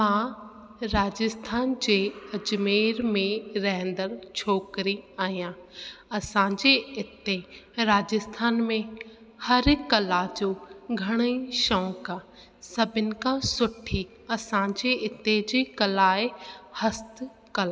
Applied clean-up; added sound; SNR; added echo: none; none; none; none.